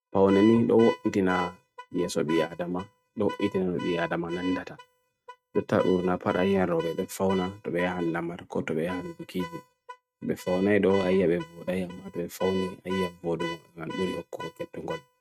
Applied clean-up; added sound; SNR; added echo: neural mask model RNNoise.